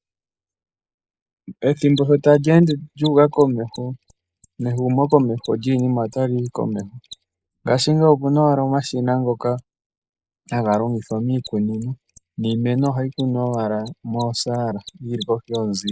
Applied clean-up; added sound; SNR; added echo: neural mask model Resemble Enhance denoiser.